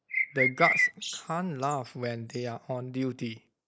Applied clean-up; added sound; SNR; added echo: neural mask model Resemble Enhance denoiser.